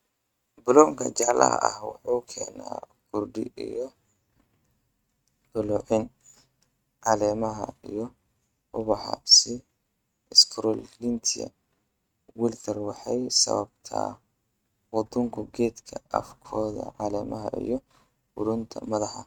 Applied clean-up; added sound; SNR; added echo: neural mask model RNNoise.